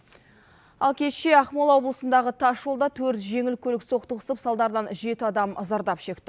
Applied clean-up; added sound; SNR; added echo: none; none; none; none.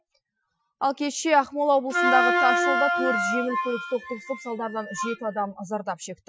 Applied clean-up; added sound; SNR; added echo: classical method Wiener filter.